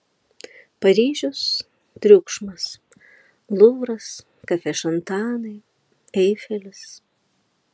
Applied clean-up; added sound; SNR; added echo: none; none; none; none.